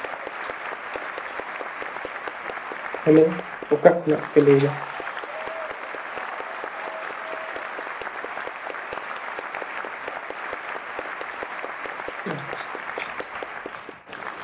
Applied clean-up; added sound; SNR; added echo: none; Applause / Cheering; 6 dB; reverberation time 0.3 s.